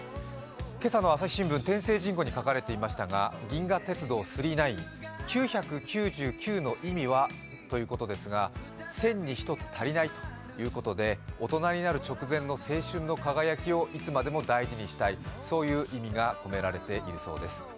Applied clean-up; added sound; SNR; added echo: none; none; none; none.